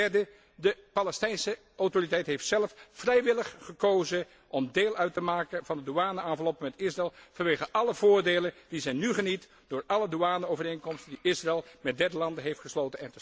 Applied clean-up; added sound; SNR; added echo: none; none; none; none.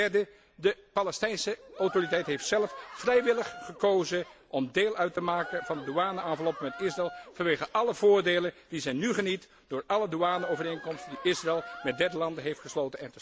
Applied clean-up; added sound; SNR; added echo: none; Cheering; 15 dB; none.